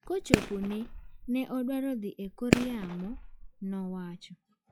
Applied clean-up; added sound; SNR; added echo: classical method log-MMSE.